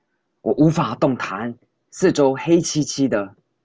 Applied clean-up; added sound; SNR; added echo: none; none; none; none.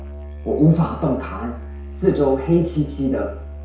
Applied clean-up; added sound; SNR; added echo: none; Musical instrument; 12 dB; reverberation time 0.6 s.